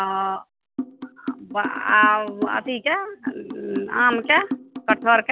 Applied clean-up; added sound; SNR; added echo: none; Drum; 9 dB; none.